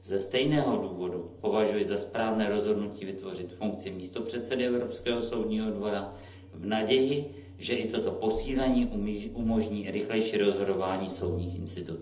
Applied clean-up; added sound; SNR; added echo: none; Organ; 17 dB; reverberation time 1.2 s.